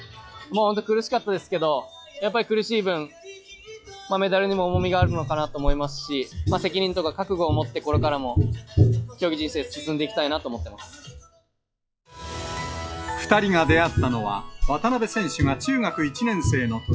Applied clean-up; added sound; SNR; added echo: classical method log-MMSE.